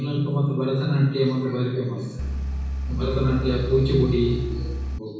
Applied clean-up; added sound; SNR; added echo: none; Engine; 4 dB; reverberation time 1.2 s.